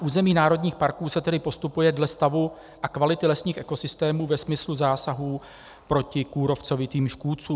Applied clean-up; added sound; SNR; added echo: none; none; none; none.